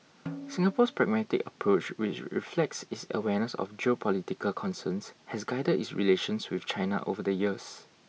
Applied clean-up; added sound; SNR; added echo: none; Snare drum; 16 dB; none.